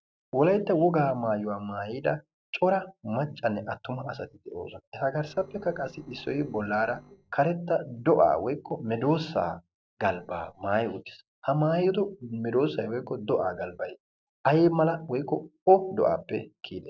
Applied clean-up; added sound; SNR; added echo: neural separator model SepFormer DNS4.